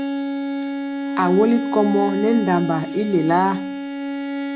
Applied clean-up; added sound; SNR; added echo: none; Bowed string instrument; 4 dB; none.